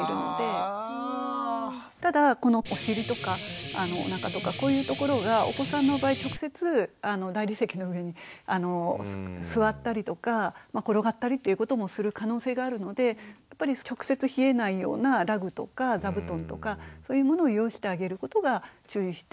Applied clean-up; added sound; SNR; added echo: none; Guitar; 5 dB; none.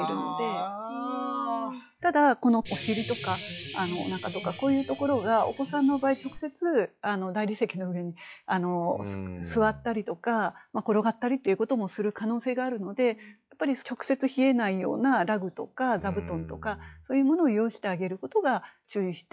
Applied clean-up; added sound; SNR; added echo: classical method log-MMSE.